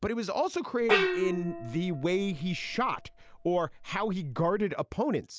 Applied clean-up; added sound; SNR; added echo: none; Gong; 4 dB; none.